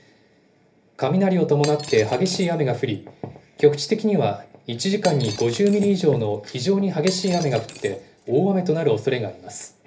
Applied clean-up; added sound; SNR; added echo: none; Shatter; 17 dB; reverberation time 0.3 s.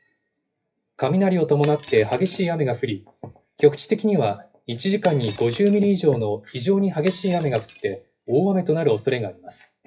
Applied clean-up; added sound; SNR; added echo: classical method WPE with log-MMSE.